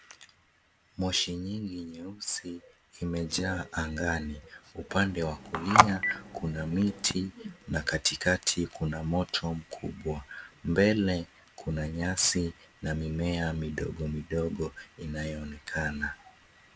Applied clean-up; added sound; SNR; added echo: none; Telephone; -3 dB; none.